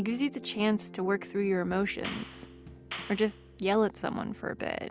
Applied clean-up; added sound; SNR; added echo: none; Clapping; 13 dB; none.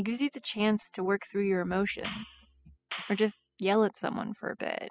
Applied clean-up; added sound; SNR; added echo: classical method spectral subtraction.